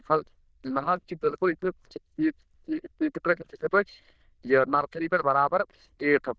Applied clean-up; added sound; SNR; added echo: neural diffusion model UNIVERSE++.